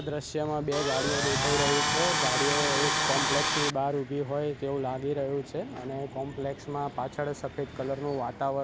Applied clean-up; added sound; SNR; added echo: none; Tools; -4 dB; none.